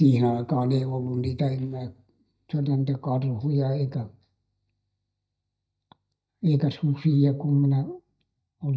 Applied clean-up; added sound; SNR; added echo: neural mask model DeepFilterNet 3.